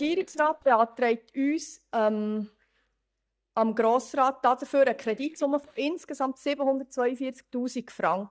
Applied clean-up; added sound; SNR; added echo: neural mask model DeepFilterNet 3.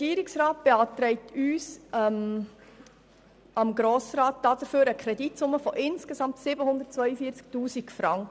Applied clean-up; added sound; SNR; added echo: none; none; none; none.